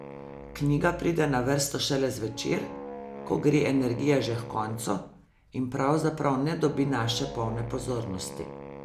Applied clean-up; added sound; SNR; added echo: none; Wind instrument, woodwind instrument; 15 dB; none.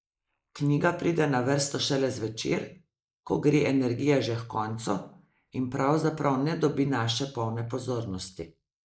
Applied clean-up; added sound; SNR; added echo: neural mask model Resemble Enhance denoiser.